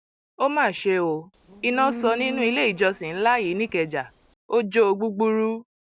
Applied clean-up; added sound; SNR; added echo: none; Insect; 14 dB; none.